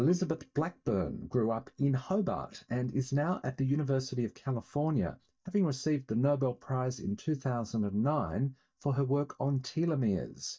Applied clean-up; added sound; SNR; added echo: neural mask model DeepFilterNet 3.